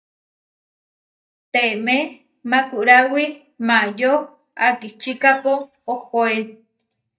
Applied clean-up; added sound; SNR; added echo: neural mask model DeepFilterNet 3.